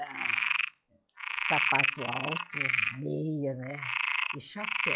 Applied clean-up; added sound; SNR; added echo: classical method log-MMSE.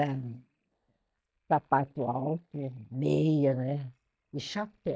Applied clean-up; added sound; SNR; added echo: neural mask model DeepFilterNet 3.